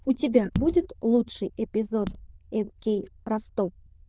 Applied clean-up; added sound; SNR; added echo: neural diffusion model UNIVERSE++.